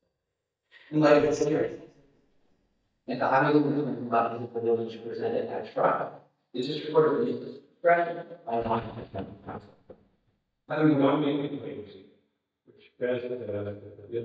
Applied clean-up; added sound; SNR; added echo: neural mask model DeepFilterNet 3.